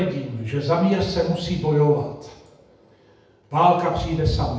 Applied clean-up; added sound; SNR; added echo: none; none; none; reverberation time 0.8 s.